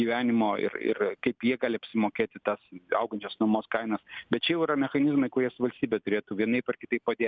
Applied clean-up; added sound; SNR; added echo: none; none; none; none.